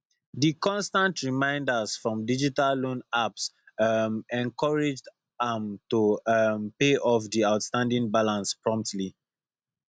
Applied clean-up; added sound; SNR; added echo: none; none; none; none.